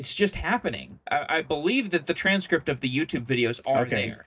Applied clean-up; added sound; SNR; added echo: neural mask model DeepFilterNet 3.